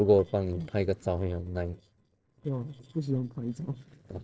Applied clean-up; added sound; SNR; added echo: neural separator model SepFormer DNS4.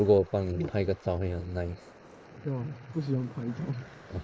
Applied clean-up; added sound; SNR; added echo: neural mask model Resemble Enhance denoiser.